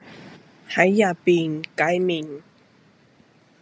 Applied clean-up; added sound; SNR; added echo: none; none; none; none.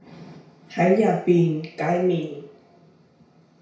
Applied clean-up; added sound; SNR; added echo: none; none; none; reverberation time 0.6 s.